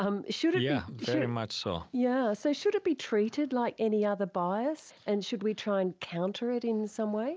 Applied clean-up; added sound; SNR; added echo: none; none; none; none.